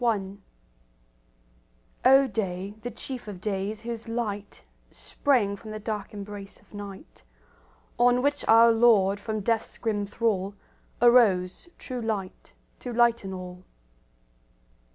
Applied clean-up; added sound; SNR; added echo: none; none; none; none.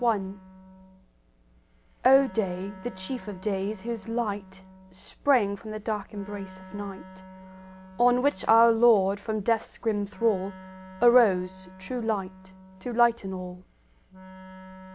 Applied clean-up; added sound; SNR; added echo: none; Wind instrument, woodwind instrument; 19 dB; none.